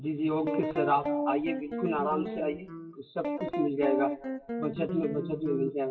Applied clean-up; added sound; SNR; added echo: classical method WPE with log-MMSE.